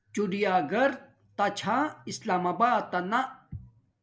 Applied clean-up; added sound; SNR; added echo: none; none; none; none.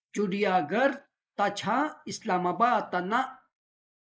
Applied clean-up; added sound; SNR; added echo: neural mask model Resemble Enhance denoiser.